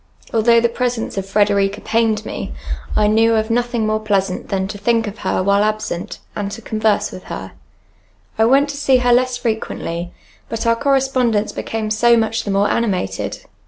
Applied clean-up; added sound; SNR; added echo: none; none; none; none.